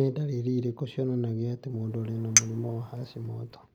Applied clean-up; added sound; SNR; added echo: none; Chink, clink; 1 dB; none.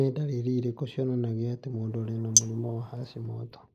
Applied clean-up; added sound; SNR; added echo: neural mask model Resemble Enhance denoiser.